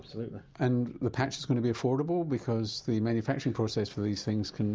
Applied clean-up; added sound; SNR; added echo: none; none; none; none.